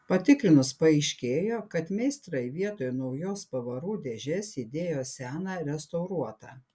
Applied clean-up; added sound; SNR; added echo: none; none; none; none.